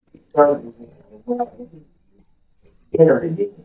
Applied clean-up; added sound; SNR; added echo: neural mask model DeepFilterNet 3.